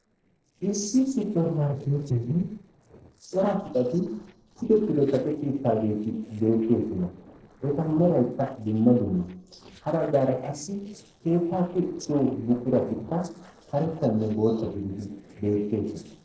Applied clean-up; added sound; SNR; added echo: neural separator model SepFormer DNS4.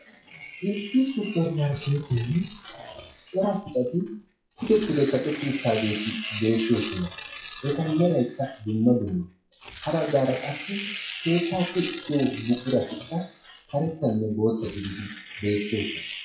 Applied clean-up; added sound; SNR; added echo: classical method WPE with log-MMSE.